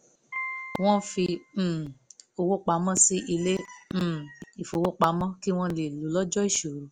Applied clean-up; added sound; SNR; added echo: none; Piano; 13 dB; none.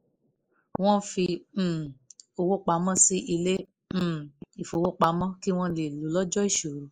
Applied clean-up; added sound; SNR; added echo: neural mask model Resemble Enhance denoiser.